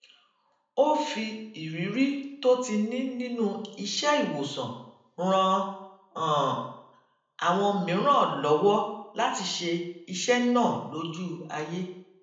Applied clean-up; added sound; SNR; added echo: none; none; none; reverberation time 0.7 s.